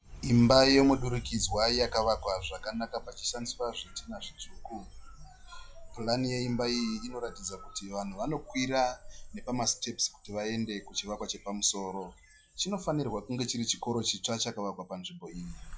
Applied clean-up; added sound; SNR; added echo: classical method log-MMSE.